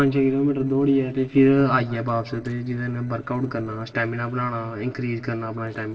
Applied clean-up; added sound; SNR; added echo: neural separator model SepFormer DNS4.